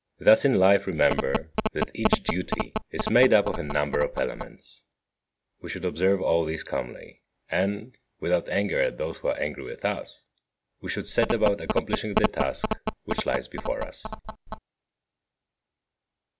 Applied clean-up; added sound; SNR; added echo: none; Telephone; 3 dB; none.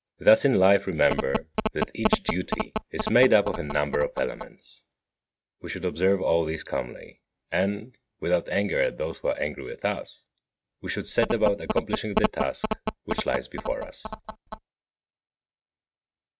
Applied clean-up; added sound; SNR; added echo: neural mask model RNNoise.